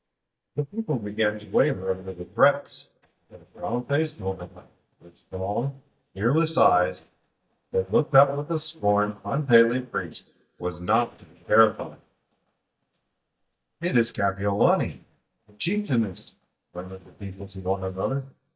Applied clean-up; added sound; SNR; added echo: neural mask model DeepFilterNet 3.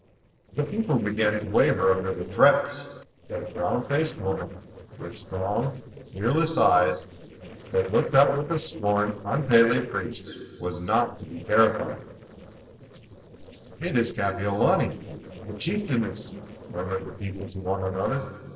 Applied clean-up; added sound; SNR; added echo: neural separator model SepFormer DNS4.